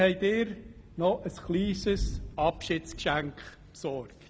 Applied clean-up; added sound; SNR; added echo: none; Thunder / Rain; 11 dB; none.